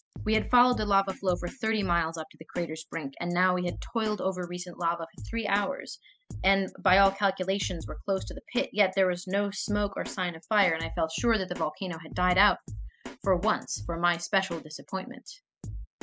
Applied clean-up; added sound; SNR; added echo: classical method spectral subtraction.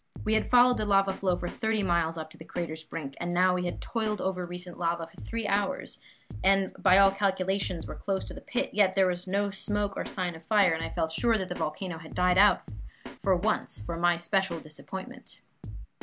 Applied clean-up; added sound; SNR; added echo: none; Drum kit; 12 dB; none.